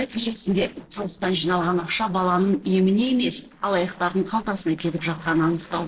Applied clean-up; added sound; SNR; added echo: neural separator model SepFormer DNS4.